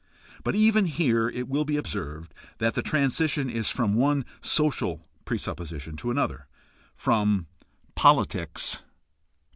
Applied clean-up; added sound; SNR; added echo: none; none; none; none.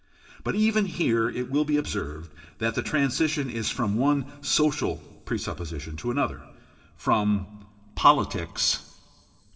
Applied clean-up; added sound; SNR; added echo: none; none; none; reverberation time 1.4 s.